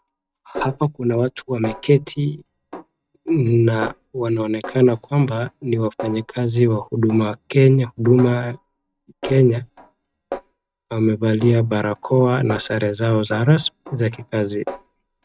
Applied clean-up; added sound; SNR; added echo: neural mask model RNNoise.